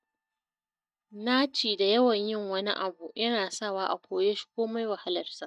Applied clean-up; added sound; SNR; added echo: neural mask model DeepFilterNet 3.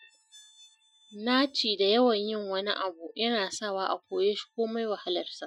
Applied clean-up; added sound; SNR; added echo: classical method Wiener filter.